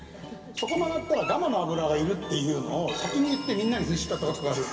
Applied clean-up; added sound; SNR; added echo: none; Dog; 13 dB; reverberation time 2.8 s.